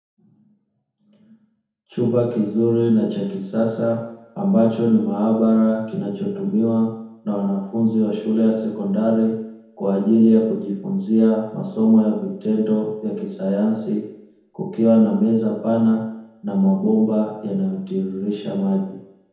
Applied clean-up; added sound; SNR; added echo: none; none; none; reverberation time 0.9 s.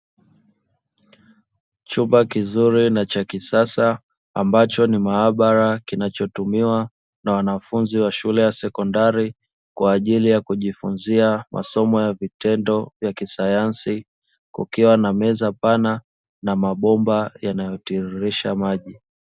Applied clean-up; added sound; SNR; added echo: none; none; none; none.